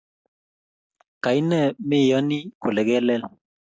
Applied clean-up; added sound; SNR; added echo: none; none; none; none.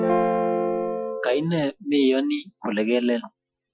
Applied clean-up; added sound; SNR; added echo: classical method Wiener filter.